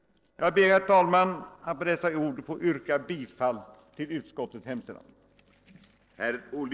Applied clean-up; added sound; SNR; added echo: neural separator model SepFormer DNS4.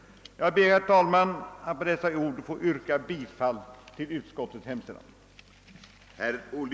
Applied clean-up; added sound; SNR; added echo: none; none; none; none.